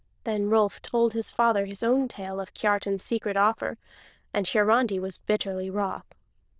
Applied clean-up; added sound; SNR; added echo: neural diffusion model UNIVERSE++.